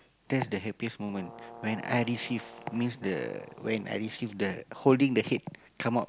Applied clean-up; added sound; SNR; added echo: none; Brass instrument; 18 dB; none.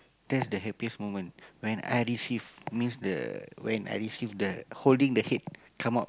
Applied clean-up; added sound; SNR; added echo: none; none; none; none.